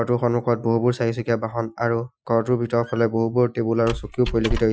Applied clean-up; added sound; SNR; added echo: classical method Wiener filter.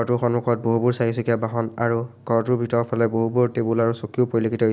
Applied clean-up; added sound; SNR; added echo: none; none; none; none.